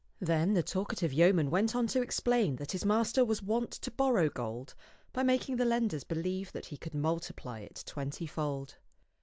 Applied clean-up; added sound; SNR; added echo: none; none; none; none.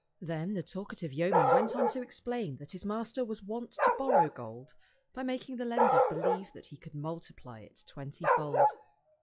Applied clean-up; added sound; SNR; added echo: classical method log-MMSE.